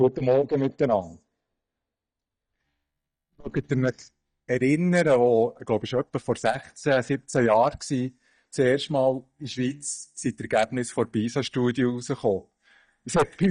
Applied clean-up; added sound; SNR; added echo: neural mask model DeepFilterNet 3.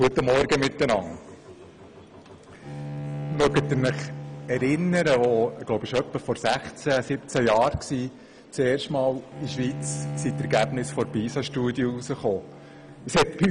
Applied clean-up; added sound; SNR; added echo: none; Bowed string instrument; 12 dB; none.